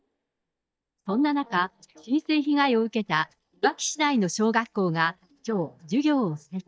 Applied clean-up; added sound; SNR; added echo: neural mask model DeepFilterNet 3.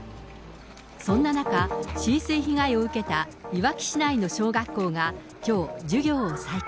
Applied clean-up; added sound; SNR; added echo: none; none; none; none.